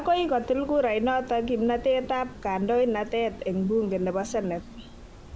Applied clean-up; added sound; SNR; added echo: none; Mechanisms; 19 dB; none.